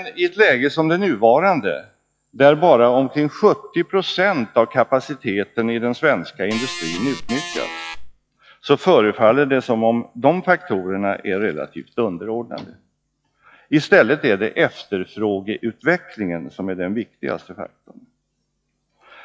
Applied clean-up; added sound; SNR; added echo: classical method log-MMSE.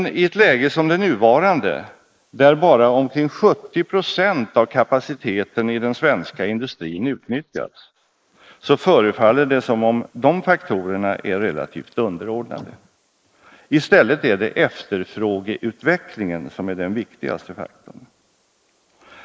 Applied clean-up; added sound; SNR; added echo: neural mask model Resemble Enhance denoiser.